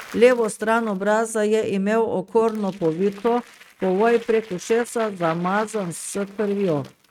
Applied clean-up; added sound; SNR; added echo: neural mask model RNNoise.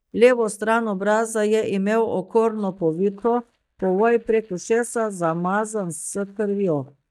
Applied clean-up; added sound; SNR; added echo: neural mask model DeepFilterNet 3.